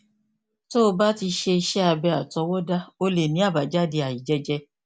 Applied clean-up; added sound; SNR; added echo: none; none; none; none.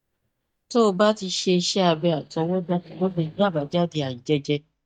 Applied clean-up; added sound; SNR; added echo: neural mask model DeepFilterNet 3.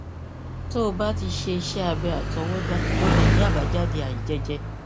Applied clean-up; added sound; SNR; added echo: none; Bicycle; -4 dB; none.